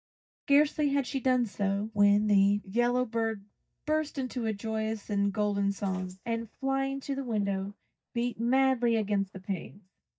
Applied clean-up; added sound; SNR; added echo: neural mask model DeepFilterNet 3.